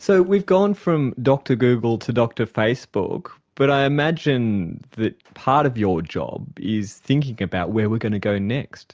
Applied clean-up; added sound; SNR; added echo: none; none; none; none.